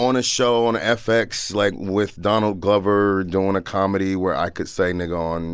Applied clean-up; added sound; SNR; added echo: none; none; none; none.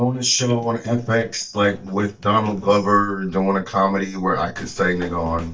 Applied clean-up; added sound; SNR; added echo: neural mask model DeepFilterNet 3.